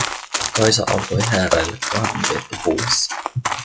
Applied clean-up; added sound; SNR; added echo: classical method log-MMSE.